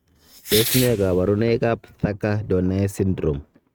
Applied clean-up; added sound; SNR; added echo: neural mask model RNNoise.